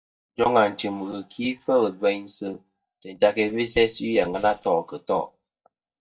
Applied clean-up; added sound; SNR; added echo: neural mask model DeepFilterNet 3.